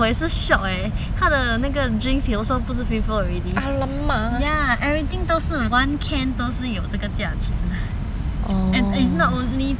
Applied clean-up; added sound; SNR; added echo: none; none; none; none.